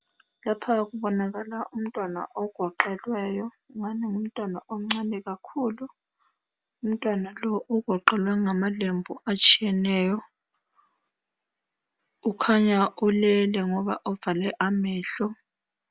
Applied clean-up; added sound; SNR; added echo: none; none; none; none.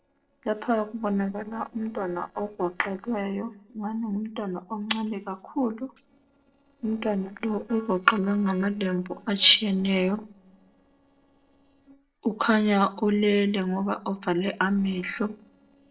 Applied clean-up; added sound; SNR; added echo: neural separator model SepFormer DNS4.